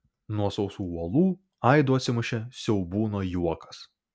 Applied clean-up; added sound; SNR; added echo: none; none; none; none.